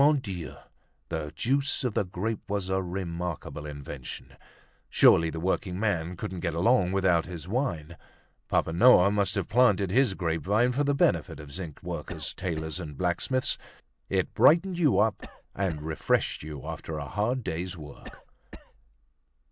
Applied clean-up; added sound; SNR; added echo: none; Cough; 17 dB; none.